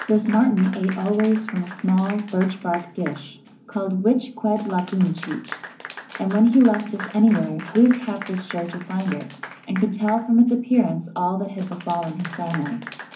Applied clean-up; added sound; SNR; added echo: none; Applause / Clapping; 17 dB; reverberation time 0.3 s.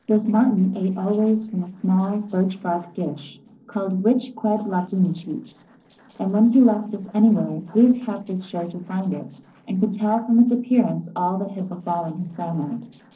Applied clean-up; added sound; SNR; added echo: neural separator model SepFormer DNS4.